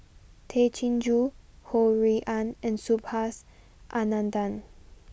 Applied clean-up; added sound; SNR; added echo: none; none; none; none.